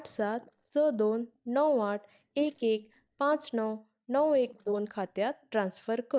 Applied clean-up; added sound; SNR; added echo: neural mask model DeepFilterNet 3.